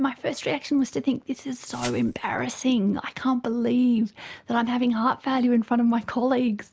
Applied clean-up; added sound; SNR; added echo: none; Glass; 19 dB; none.